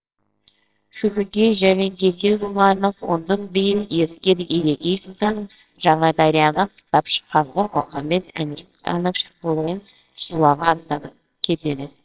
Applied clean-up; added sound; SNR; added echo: neural separator model SepFormer WHAMR!.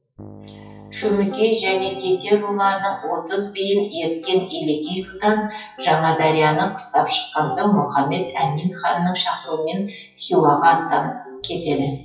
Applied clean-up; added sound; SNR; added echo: classical method WPE with log-MMSE.